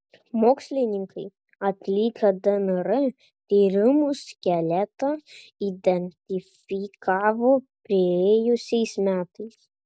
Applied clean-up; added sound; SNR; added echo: none; none; none; none.